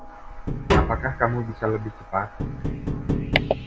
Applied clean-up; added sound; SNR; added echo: none; Tap; -1 dB; none.